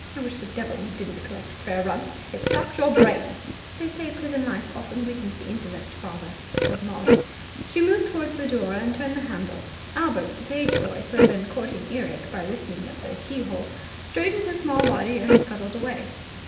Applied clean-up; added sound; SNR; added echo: none; Burping, eructation; -1 dB; reverberation time 0.8 s.